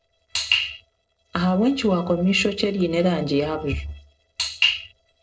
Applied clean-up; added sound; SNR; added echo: neural separator model SepFormer DNS4.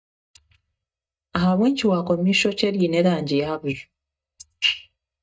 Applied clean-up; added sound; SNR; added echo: neural mask model DeepFilterNet 3.